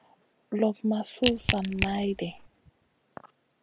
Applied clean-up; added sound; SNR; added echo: none; Crack / Crushing; 1 dB; none.